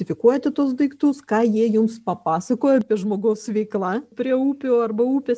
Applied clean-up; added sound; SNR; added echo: none; none; none; none.